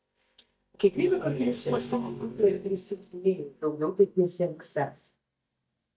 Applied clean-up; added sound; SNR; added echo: neural mask model DeepFilterNet 3.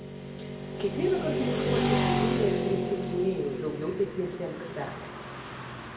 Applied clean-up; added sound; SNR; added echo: none; Motorcycle / Traffic noise, roadway noise; -1 dB; reverberation time 1.8 s.